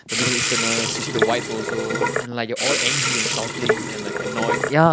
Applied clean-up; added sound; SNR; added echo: none; Sink (filling or washing) / Water tap, faucet; -2 dB; none.